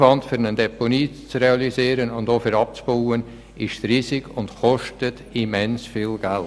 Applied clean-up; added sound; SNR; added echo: none; none; none; none.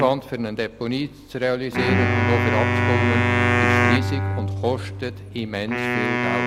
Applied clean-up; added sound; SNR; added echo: none; Wind instrument, woodwind instrument + Bowed string instrument; -4 dB; none.